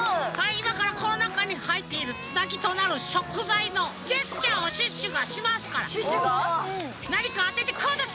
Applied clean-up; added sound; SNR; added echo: none; Tools; 18 dB; none.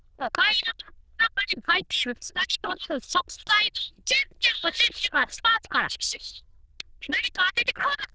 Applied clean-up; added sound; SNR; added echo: neural diffusion model UNIVERSE++.